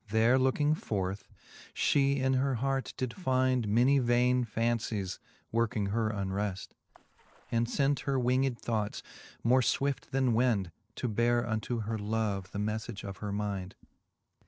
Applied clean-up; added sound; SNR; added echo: neural separator model SepFormer DNS4.